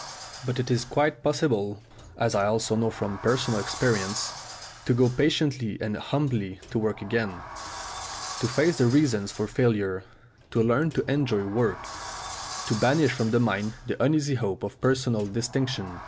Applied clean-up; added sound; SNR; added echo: none; Sliding door; 15 dB; none.